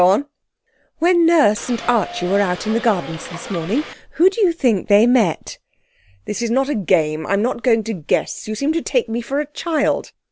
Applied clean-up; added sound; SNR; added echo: none; Subway, metro, underground / Doorbell; 13 dB; none.